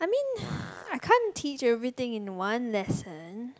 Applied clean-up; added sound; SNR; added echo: none; Fart; 18 dB; none.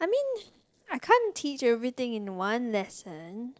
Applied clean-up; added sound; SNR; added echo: neural separator model SepFormer DNS4.